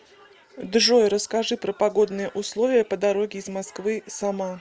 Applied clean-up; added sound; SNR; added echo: none; none; none; none.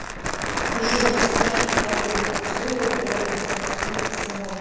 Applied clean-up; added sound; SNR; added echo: none; Crumpling, crinkling; -4 dB; reverberation time 2.1 s.